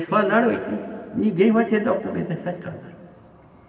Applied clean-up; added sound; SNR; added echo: none; none; none; reverberation time 2.6 s.